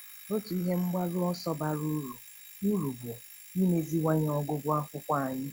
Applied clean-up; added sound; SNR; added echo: none; Alarm; 18 dB; none.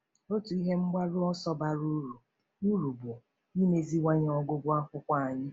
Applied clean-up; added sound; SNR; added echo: none; none; none; none.